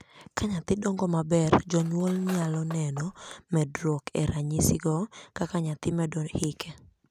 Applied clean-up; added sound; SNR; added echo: none; Cutlery, silverware; 18 dB; none.